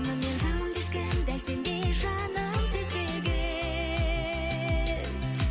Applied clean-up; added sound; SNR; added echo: none; none; none; none.